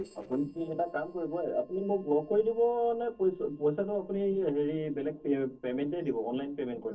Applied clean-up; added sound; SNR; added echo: neural separator model SepFormer DNS4.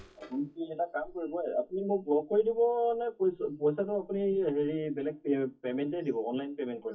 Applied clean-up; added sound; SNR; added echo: classical method WPE with log-MMSE.